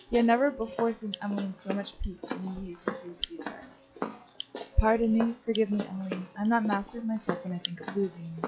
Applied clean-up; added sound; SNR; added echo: classical method log-MMSE.